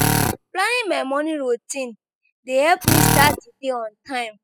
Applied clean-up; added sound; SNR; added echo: classical method spectral subtraction.